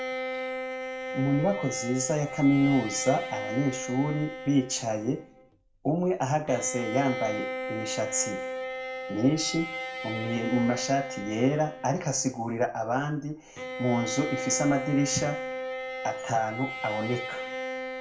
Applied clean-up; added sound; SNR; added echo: none; Bowed string instrument; 7 dB; reverberation time 0.3 s.